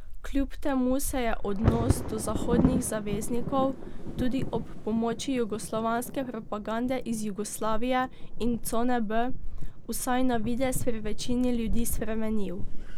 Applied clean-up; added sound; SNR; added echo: none; Thunder / Wind / Bird vocalization, bird call, bird song; -2 dB; none.